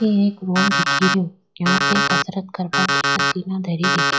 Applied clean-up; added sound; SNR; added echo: classical method log-MMSE.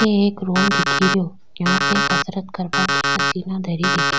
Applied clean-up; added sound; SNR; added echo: none; Alarm; -1 dB; none.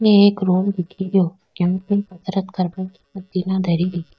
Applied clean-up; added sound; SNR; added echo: neural mask model DeepFilterNet 3.